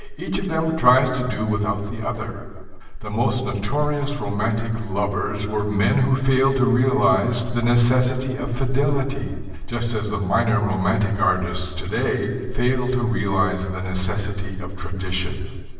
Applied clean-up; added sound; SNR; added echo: none; none; none; reverberation time 1.3 s.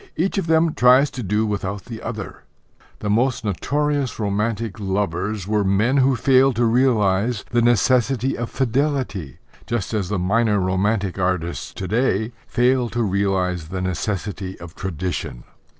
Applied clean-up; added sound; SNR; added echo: none; none; none; none.